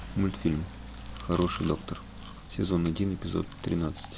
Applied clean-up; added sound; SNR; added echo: none; Chewing, mastication + Accelerating, revving, vroom; 11 dB; none.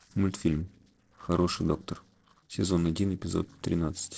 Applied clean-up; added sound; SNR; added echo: neural separator model SepFormer DNS4.